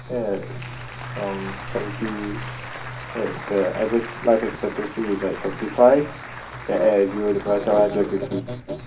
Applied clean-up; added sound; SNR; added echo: none; Applause; 13 dB; reverberation time 0.4 s.